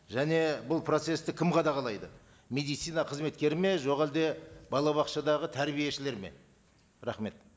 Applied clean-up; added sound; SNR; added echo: none; none; none; none.